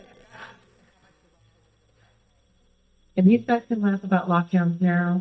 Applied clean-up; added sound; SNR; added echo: neural mask model DeepFilterNet 3.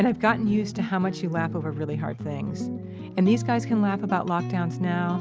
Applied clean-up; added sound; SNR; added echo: none; none; none; none.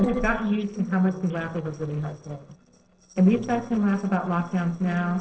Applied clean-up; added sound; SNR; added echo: neural separator model SepFormer DNS4.